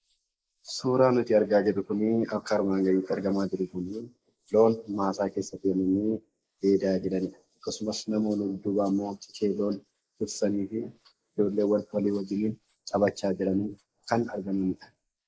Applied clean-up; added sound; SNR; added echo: neural mask model Resemble Enhance denoiser.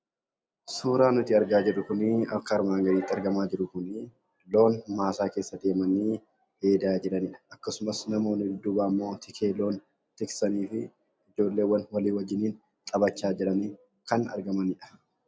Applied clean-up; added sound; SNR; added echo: none; none; none; none.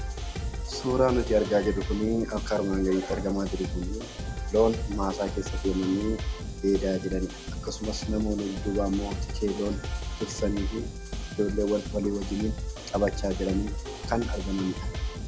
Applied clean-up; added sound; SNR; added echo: none; Drum kit; 4 dB; none.